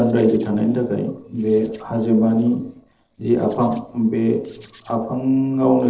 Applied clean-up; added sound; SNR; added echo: neural separator model SepFormer DNS4.